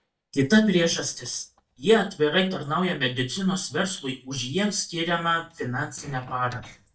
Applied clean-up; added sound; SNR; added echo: neural mask model DeepFilterNet 3.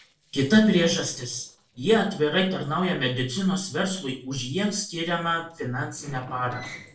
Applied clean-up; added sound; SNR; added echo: neural separator model SepFormer DNS4.